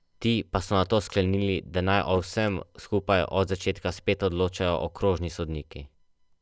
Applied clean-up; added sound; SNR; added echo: neural separator model SepFormer DNS4.